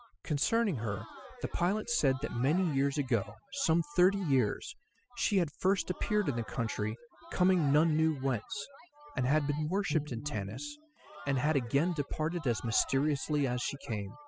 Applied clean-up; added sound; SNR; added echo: classical method spectral subtraction.